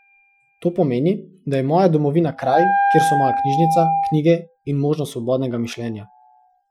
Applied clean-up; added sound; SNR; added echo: classical method Wiener filter.